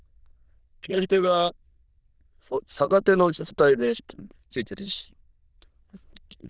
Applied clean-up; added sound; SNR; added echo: neural diffusion model UNIVERSE++.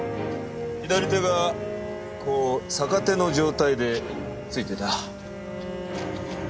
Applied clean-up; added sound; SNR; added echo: none; Bowed string instrument; 14 dB; none.